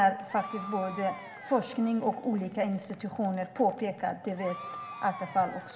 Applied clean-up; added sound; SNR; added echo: none; Applause / Crowd / Cheering; 15 dB; reverberation time 2.4 s.